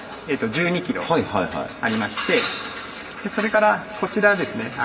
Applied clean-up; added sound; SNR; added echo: none; none; none; reverberation time 2.3 s.